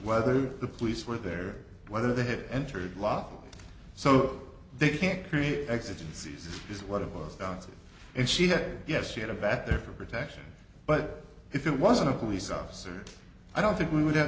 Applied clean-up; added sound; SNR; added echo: none; Bass drum; 10 dB; none.